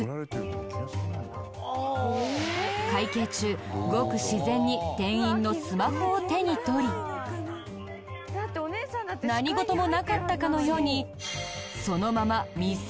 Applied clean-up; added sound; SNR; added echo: none; none; none; none.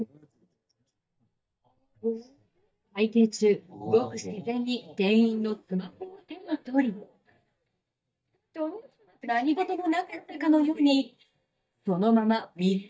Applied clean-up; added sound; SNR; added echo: neural mask model DeepFilterNet 3.